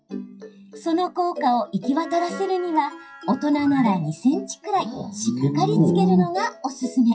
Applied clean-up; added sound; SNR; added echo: classical method WPE with log-MMSE.